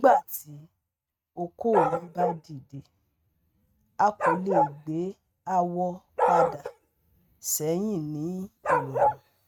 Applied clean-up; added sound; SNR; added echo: neural mask model RNNoise.